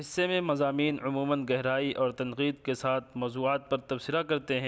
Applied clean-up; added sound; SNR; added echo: none; none; none; none.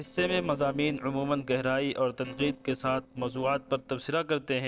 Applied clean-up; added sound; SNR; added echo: neural separator model SepFormer DNS4.